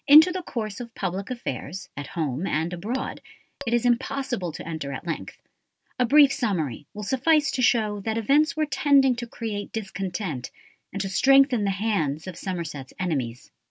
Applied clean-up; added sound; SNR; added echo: none; Tap / Glass; 16 dB; none.